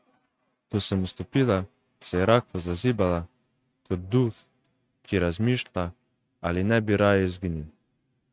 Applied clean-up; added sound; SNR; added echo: neural mask model RNNoise.